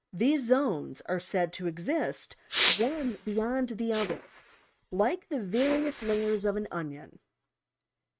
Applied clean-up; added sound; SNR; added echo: neural mask model RNNoise.